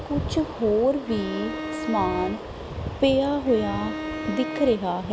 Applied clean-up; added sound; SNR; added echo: none; Bowed string instrument; 8 dB; none.